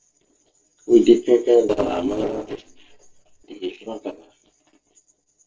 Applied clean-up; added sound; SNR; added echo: neural separator model SepFormer DNS4.